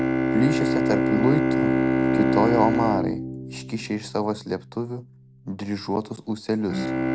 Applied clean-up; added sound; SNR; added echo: none; Bowed string instrument; -2 dB; none.